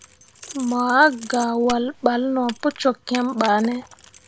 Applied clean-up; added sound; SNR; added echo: none; Keys jangling; 18 dB; none.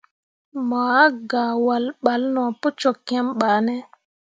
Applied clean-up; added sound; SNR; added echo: none; none; none; none.